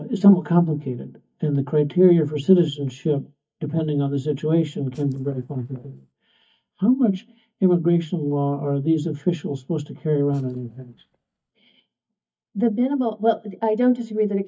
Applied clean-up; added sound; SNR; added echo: neural mask model DeepFilterNet 3.